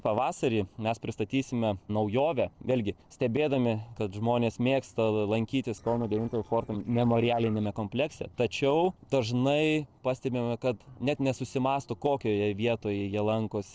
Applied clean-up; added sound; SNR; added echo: neural separator model SepFormer DNS4.